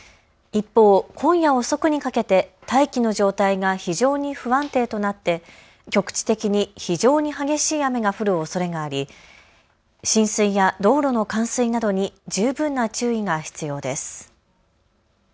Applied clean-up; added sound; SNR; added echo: none; none; none; none.